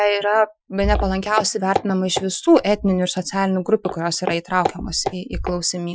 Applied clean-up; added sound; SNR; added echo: classical method Wiener filter.